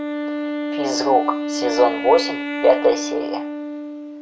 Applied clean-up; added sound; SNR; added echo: none; Wind instrument, woodwind instrument; 5 dB; none.